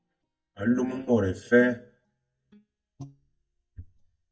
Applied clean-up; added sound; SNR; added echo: neural mask model DeepFilterNet 3.